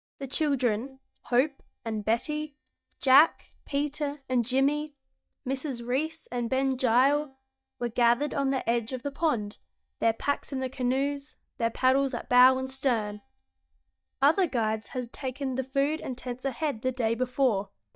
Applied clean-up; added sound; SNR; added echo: neural mask model DeepFilterNet 3.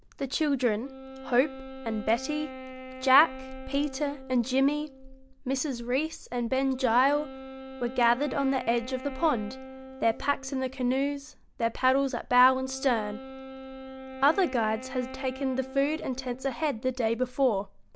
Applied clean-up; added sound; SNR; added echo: none; Wind instrument, woodwind instrument; 15 dB; none.